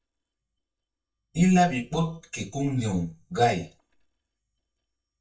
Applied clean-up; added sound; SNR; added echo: neural mask model DeepFilterNet 3.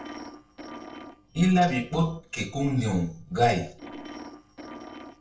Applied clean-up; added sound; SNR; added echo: neural separator model SepFormer DNS4.